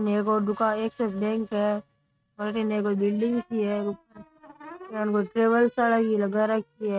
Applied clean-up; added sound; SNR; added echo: neural mask model RNNoise.